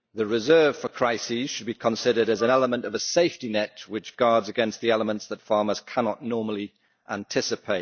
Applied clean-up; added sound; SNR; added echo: neural mask model DeepFilterNet 3.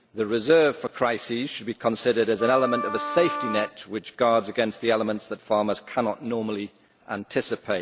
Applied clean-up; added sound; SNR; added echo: none; Wind instrument, woodwind instrument; 6 dB; none.